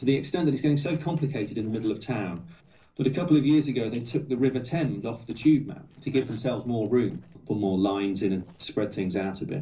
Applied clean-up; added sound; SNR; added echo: neural separator model SepFormer DNS4.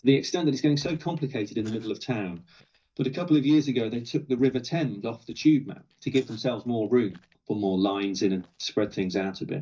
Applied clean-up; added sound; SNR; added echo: neural mask model DeepFilterNet 3.